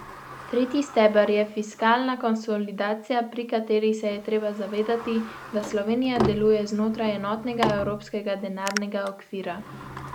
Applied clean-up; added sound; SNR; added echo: none; Sliding door; 12 dB; none.